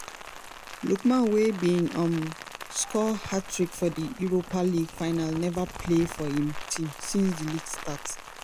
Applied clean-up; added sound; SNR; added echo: none; Rain; 12 dB; none.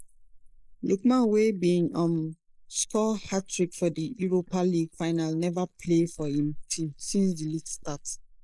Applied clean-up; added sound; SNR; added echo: neural mask model Resemble Enhance denoiser.